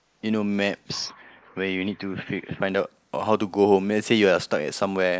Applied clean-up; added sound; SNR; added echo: neural mask model Resemble Enhance denoiser.